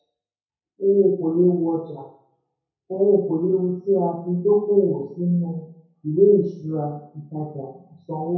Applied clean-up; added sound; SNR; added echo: none; none; none; reverberation time 0.6 s.